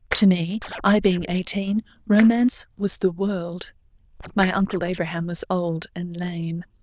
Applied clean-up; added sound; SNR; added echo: neural diffusion model UNIVERSE++.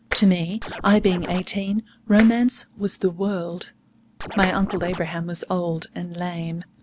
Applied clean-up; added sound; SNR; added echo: none; Tap + Scratching (performance technique); 10 dB; none.